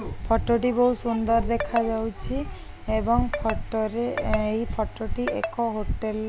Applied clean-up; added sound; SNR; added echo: none; none; none; none.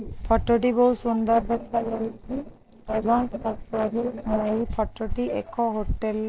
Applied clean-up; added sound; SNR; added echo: neural separator model SepFormer DNS4.